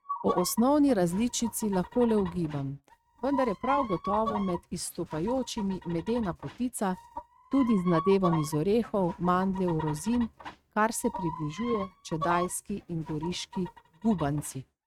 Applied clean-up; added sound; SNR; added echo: neural mask model RNNoise.